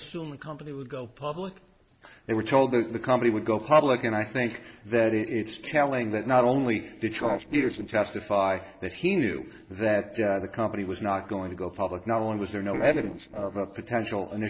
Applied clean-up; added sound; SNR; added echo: neural separator model SepFormer DNS4.